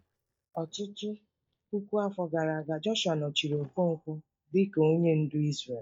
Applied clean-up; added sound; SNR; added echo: neural mask model DeepFilterNet 3.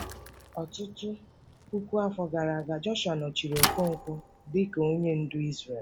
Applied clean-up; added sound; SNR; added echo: none; Thump, thud / Bicycle; 7 dB; none.